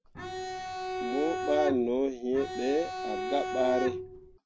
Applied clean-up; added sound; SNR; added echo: none; Bowed string instrument; 4 dB; none.